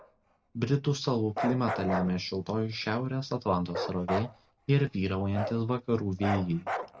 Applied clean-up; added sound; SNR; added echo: none; Bark; 8 dB; none.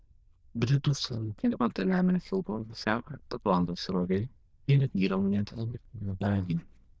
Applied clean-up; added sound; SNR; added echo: neural diffusion model UNIVERSE++.